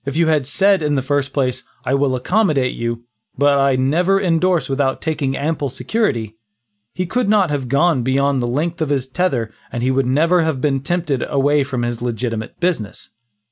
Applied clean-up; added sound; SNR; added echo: none; none; none; none.